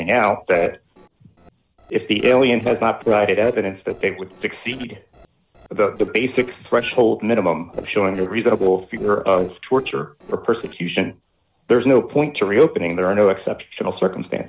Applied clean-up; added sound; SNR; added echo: neural separator model SepFormer DNS4.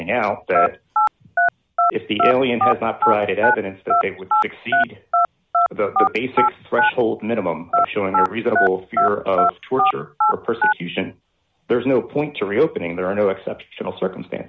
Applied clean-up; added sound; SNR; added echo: none; Telephone; -3 dB; none.